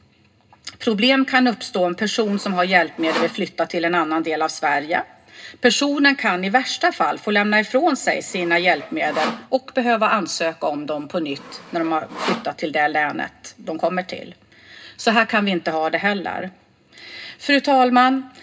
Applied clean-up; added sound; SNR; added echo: none; Sawing; 12 dB; reverberation time 0.2 s.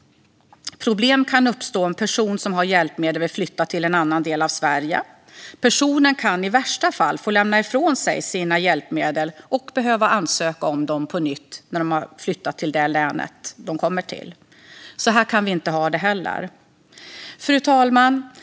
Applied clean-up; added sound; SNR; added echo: none; none; none; none.